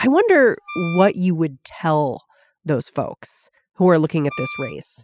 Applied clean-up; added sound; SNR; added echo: classical method spectral subtraction.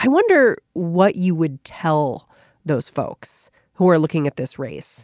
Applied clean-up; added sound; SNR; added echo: none; none; none; none.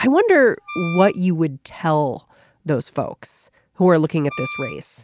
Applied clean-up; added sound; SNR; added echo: none; Wind instrument, woodwind instrument; 13 dB; none.